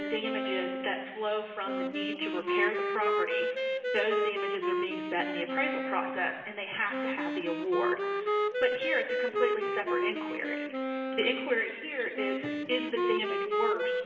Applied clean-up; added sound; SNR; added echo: none; Wind instrument, woodwind instrument; -2 dB; reverberation time 2.2 s.